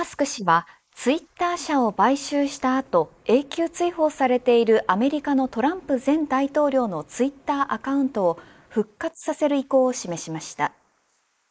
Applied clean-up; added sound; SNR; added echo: neural mask model Resemble Enhance denoiser.